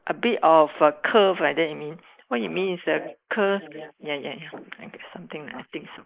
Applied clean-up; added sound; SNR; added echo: neural mask model Resemble Enhance denoiser.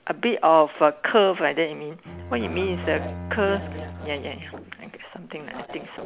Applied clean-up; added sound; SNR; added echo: none; Bowed string instrument; 13 dB; none.